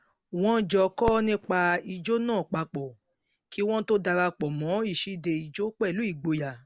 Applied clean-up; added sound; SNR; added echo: none; Fireworks; 19 dB; none.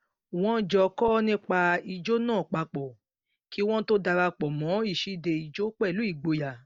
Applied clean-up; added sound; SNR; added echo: neural mask model DeepFilterNet 3.